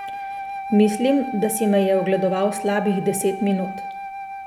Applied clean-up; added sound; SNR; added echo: none; Wind instrument, woodwind instrument; 10 dB; none.